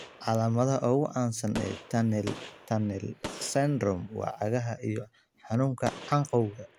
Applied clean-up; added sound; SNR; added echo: none; Gunshot, gunfire; 16 dB; none.